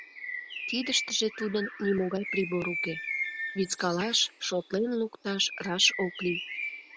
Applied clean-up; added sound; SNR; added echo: none; Bird; 7 dB; none.